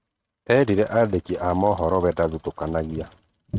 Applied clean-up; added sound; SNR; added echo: neural mask model RNNoise.